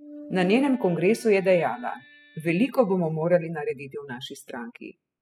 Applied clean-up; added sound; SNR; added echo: classical method spectral subtraction.